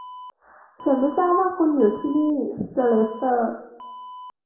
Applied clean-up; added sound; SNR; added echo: none; Alarm; 18 dB; reverberation time 0.8 s.